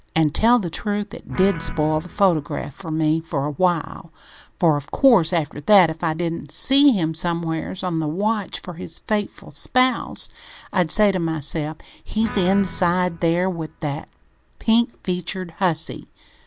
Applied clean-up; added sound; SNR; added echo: none; Guitar; 17 dB; none.